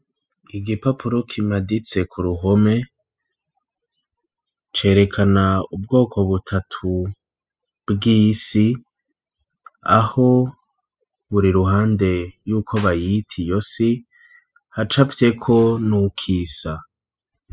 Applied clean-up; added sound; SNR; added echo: classical method spectral subtraction.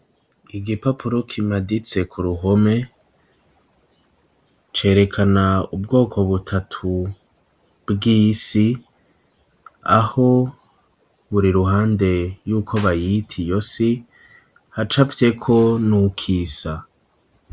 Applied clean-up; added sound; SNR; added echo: none; Clapping; 17 dB; none.